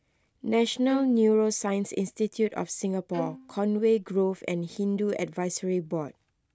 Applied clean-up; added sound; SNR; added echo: none; Bowed string instrument; 12 dB; none.